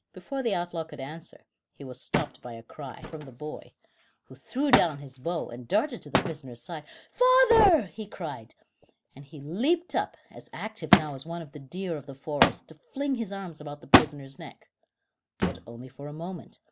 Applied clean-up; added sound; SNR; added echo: none; Thump, thud; 2 dB; none.